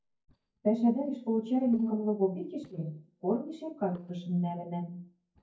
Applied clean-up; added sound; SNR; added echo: neural mask model DeepFilterNet 3.